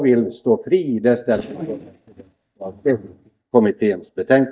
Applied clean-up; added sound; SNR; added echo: neural mask model DeepFilterNet 3.